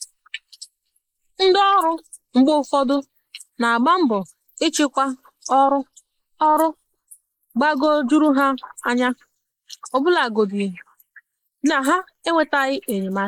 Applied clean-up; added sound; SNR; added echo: neural mask model Resemble Enhance denoiser.